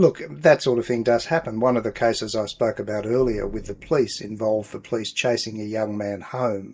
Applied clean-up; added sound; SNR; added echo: neural mask model DeepFilterNet 3.